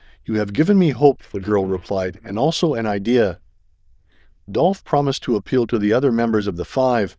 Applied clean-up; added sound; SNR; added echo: neural diffusion model UNIVERSE++.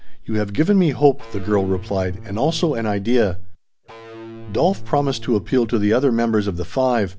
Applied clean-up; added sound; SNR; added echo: none; Electric guitar / Bass guitar; 19 dB; none.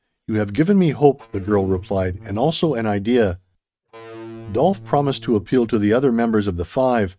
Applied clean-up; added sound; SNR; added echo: neural mask model RNNoise.